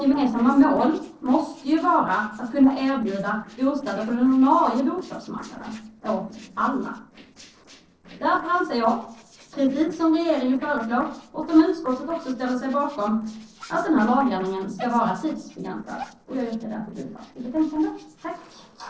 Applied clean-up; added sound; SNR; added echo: neural separator model SepFormer DNS4.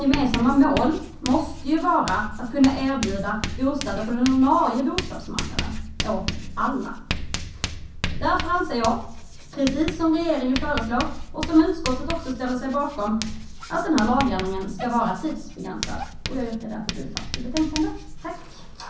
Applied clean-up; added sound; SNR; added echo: none; Writing; 7 dB; reverberation time 0.6 s.